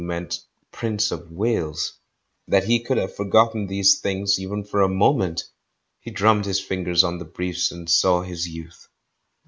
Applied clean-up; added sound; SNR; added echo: none; none; none; none.